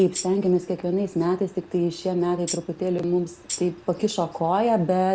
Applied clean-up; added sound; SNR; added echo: none; Tambourine; 13 dB; none.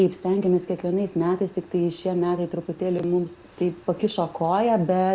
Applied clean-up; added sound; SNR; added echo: none; none; none; none.